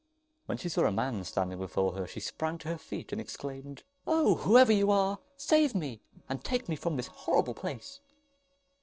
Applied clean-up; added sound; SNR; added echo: neural separator model SepFormer DNS4.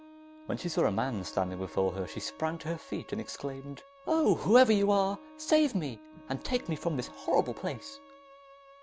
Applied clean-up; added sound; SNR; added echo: none; Bowed string instrument + Wind instrument, woodwind instrument; 20 dB; none.